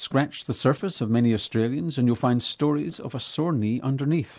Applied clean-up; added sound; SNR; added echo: neural separator model SepFormer DNS4.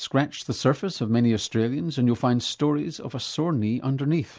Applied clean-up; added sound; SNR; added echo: none; none; none; none.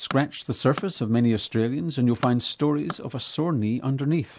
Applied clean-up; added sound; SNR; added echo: neural mask model Resemble Enhance denoiser.